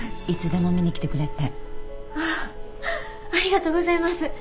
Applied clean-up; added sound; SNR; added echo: none; Telephone; 6 dB; none.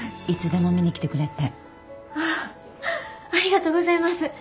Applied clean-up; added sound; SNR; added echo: none; none; none; none.